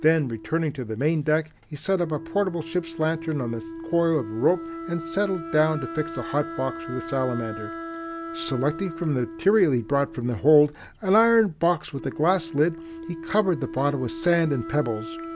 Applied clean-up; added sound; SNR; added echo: none; Wind instrument, woodwind instrument; 12 dB; none.